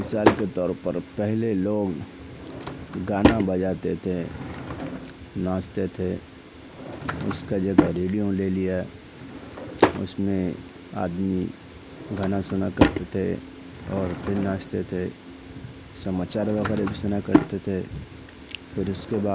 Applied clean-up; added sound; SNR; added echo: none; Drawer open or close / Wood; 2 dB; none.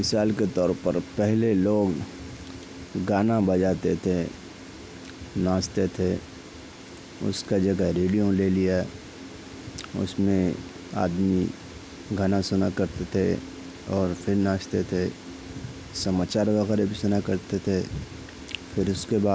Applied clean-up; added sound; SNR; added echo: none; none; none; none.